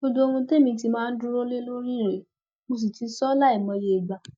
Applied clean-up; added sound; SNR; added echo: neural mask model DeepFilterNet 3.